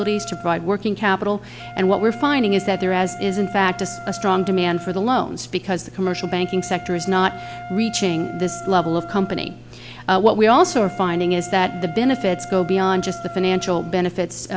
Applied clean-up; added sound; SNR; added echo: none; Wind instrument, woodwind instrument; 15 dB; none.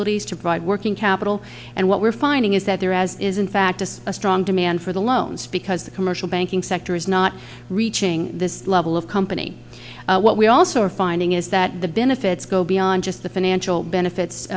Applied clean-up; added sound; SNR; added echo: none; none; none; none.